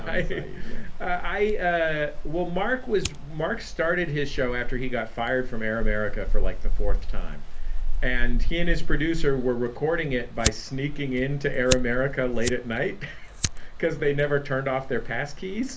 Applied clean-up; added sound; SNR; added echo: none; Fire; -3 dB; reverberation time 0.3 s.